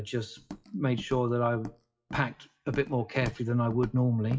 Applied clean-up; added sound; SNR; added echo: classical method WPE with log-MMSE.